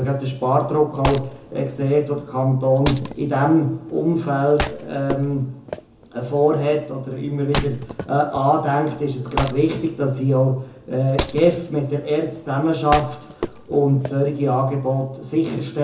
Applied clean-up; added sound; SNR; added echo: none; Wood; 12 dB; reverberation time 0.6 s.